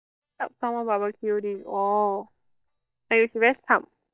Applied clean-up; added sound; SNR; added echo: neural mask model DeepFilterNet 3.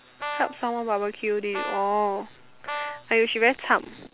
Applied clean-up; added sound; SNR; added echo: none; Brass instrument; 10 dB; none.